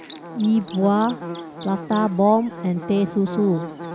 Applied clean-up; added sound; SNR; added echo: none; Buzz / Bird; 11 dB; none.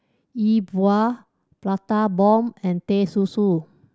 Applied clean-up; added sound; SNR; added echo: none; none; none; none.